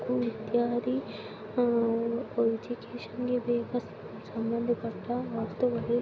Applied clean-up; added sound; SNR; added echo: none; none; none; none.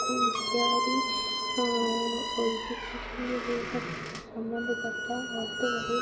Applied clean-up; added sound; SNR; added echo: none; Squeak; -1 dB; reverberation time 1.7 s.